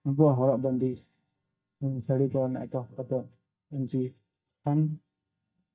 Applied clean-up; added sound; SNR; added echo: neural mask model DeepFilterNet 3.